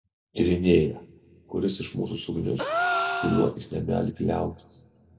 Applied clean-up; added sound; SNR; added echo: none; Gasp; 3 dB; reverberation time 1.3 s.